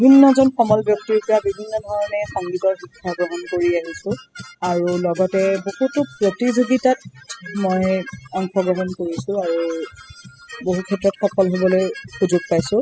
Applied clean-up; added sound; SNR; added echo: classical method spectral subtraction.